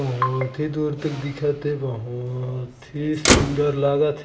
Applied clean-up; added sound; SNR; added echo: none; Motor vehicle (road); 3 dB; reverberation time 1.6 s.